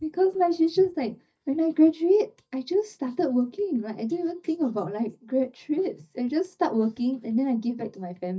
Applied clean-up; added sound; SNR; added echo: neural mask model DeepFilterNet 3.